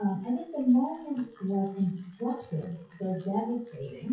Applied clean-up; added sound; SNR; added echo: classical method WPE with log-MMSE.